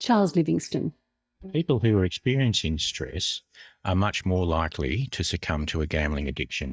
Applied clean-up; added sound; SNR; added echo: neural mask model DeepFilterNet 3.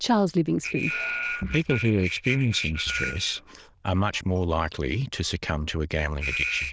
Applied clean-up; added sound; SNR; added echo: neural diffusion model UNIVERSE++.